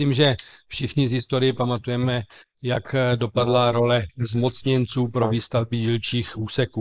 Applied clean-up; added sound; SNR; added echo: neural mask model Resemble Enhance denoiser.